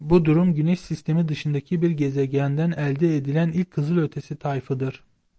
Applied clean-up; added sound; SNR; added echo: none; none; none; none.